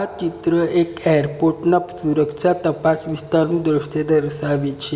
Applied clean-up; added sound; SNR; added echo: none; none; none; none.